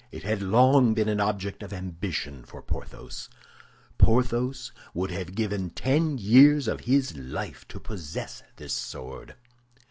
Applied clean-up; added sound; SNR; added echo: none; none; none; none.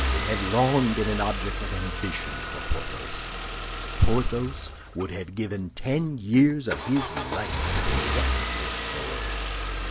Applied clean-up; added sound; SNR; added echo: none; Engine starting / Car; 2 dB; none.